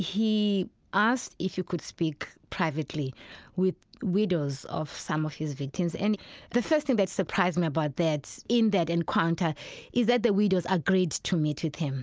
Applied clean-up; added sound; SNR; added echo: none; none; none; none.